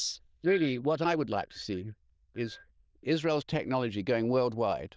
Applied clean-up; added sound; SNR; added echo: neural diffusion model UNIVERSE++.